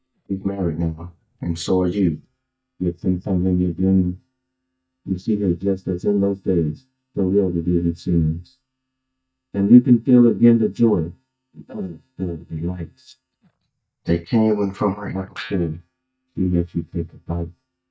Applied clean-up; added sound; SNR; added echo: neural mask model DeepFilterNet 3.